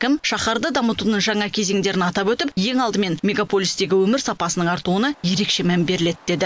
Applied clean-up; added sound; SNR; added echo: none; none; none; none.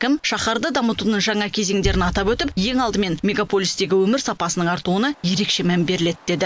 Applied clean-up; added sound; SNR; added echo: none; Boom; 12 dB; none.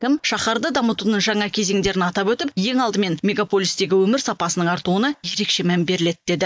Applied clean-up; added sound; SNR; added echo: neural mask model DeepFilterNet 3.